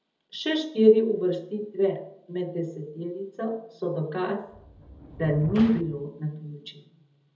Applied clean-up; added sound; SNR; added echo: none; Sliding door; 14 dB; reverberation time 0.8 s.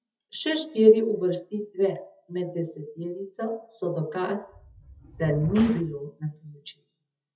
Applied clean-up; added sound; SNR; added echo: classical method WPE with log-MMSE.